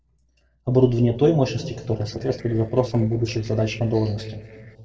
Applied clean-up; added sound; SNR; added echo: neural separator model SepFormer DNS4.